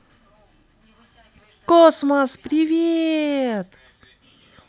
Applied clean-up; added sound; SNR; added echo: none; none; none; none.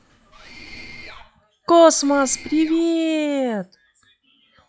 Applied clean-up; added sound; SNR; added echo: classical method log-MMSE.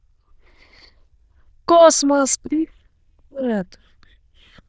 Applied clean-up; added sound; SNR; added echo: neural diffusion model UNIVERSE++.